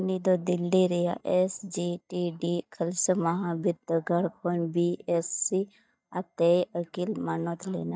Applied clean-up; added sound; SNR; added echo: neural mask model DeepFilterNet 3.